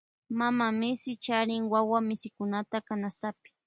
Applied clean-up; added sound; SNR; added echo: none; none; none; none.